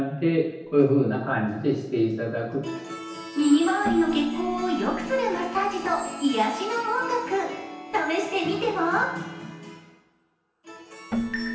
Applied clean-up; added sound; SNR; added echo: none; Keyboard (musical); 12 dB; reverberation time 0.9 s.